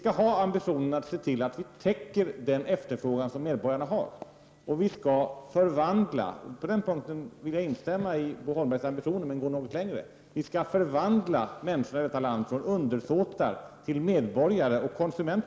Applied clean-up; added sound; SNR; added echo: none; none; none; none.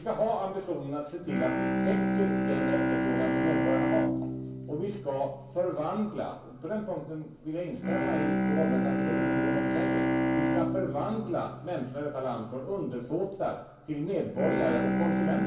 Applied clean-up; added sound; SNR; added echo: none; Bowed string instrument; -2 dB; reverberation time 0.3 s.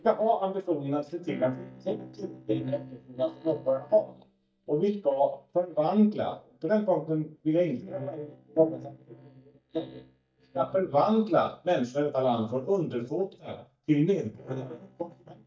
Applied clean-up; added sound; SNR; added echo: neural mask model DeepFilterNet 3.